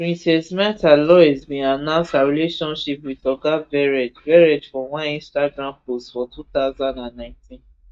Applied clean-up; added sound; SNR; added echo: neural mask model DeepFilterNet 3.